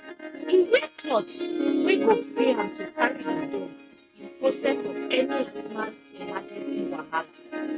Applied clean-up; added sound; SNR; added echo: neural mask model RNNoise.